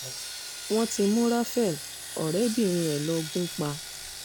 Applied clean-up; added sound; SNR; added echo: none; Sawing; 10 dB; none.